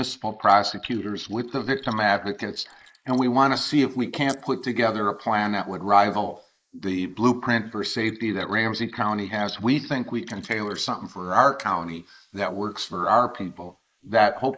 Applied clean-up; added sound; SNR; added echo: neural mask model Resemble Enhance denoiser.